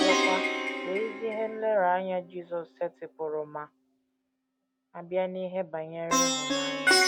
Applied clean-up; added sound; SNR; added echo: none; Plucked string instrument; -2 dB; none.